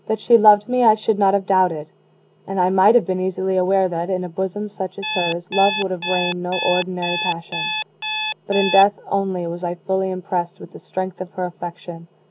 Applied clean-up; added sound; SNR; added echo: none; Alarm; 5 dB; none.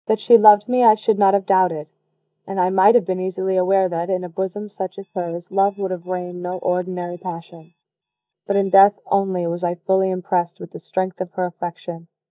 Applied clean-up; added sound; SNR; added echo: neural mask model DeepFilterNet 3.